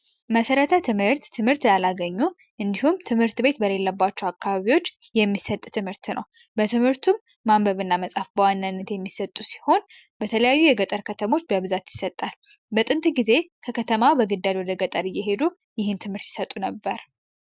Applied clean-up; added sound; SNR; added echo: none; none; none; none.